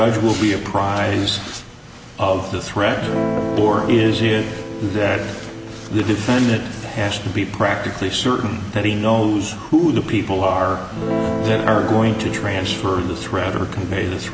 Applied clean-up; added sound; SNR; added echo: none; Guitar; 9 dB; none.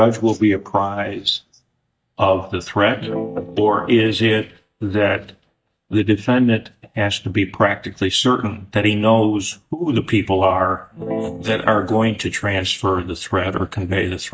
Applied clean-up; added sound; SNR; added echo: neural mask model DeepFilterNet 3.